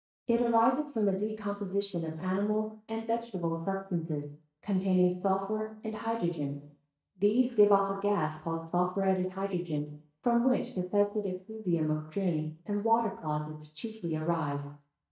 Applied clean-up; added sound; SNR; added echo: neural mask model DeepFilterNet 3.